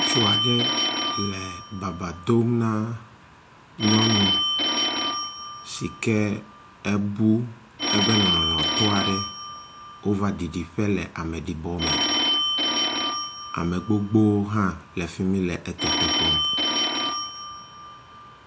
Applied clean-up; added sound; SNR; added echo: none; Telephone; 1 dB; none.